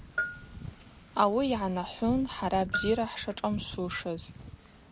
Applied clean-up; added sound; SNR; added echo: none; Bell + Wind / Ocean; 9 dB; none.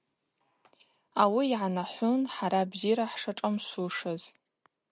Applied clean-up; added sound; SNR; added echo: none; none; none; none.